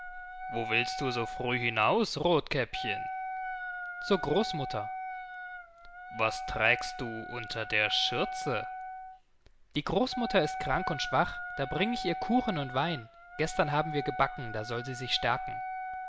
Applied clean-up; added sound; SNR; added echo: none; Wind instrument, woodwind instrument; 7 dB; none.